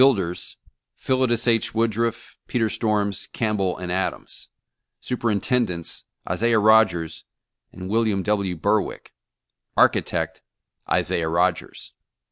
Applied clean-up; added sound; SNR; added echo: none; none; none; none.